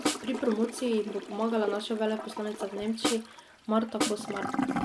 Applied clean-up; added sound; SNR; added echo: none; Toilet flush / Gurgling + Snare drum; 3 dB; none.